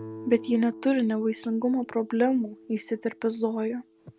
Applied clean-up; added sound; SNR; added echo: none; Guitar; 18 dB; none.